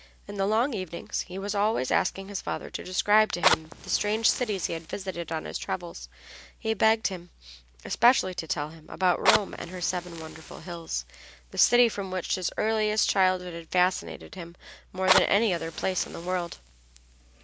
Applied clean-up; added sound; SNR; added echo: none; Fire; 8 dB; none.